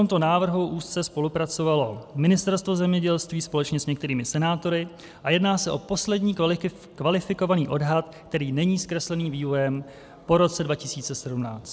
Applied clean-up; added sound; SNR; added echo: none; none; none; none.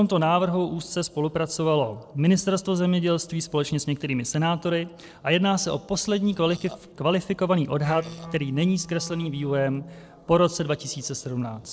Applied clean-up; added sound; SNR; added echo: neural separator model SepFormer DNS4.